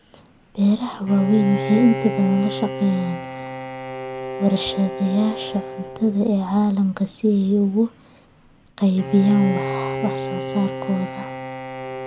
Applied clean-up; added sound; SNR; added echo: none; Bowed string instrument; 9 dB; none.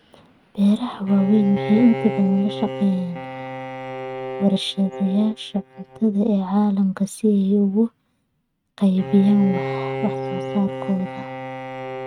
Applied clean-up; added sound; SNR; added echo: neural mask model RNNoise.